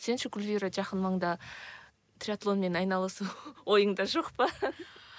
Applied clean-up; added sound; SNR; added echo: none; none; none; none.